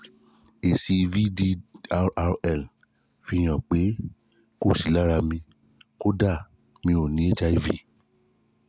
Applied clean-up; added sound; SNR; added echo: none; none; none; none.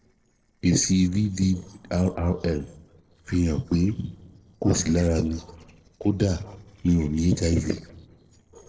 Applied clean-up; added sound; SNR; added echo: neural separator model SepFormer DNS4.